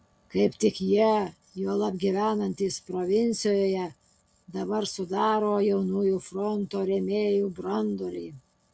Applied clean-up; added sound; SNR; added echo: none; none; none; none.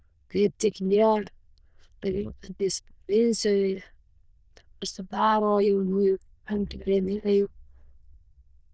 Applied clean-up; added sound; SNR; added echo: neural diffusion model UNIVERSE++.